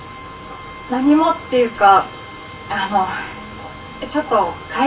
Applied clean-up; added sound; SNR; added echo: none; Bowed string instrument; 20 dB; reverberation time 0.2 s.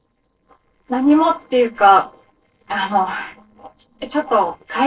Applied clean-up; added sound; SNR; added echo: neural separator model SepFormer DNS4.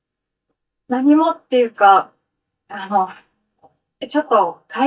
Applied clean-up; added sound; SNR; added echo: neural mask model DeepFilterNet 3.